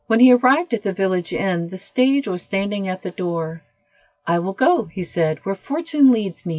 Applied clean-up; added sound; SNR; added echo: none; none; none; none.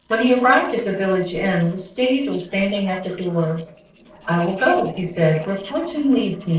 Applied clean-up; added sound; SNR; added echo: neural separator model SepFormer DNS4.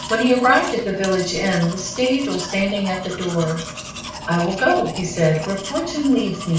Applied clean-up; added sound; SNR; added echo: none; Domestic sounds, home sounds; 12 dB; reverberation time 0.5 s.